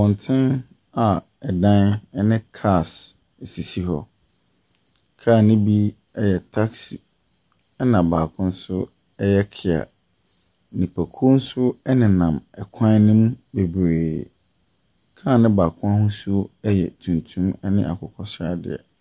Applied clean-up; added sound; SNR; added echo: none; none; none; none.